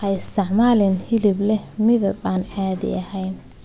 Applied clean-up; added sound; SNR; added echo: none; none; none; none.